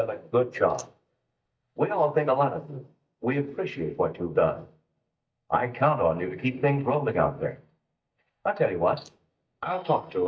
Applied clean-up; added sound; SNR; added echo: neural mask model DeepFilterNet 3.